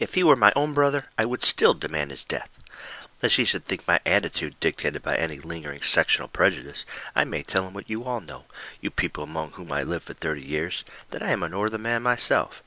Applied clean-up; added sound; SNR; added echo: none; none; none; none.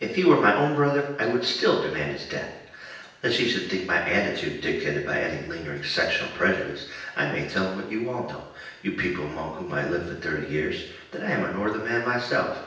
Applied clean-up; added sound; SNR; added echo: none; none; none; reverberation time 0.9 s.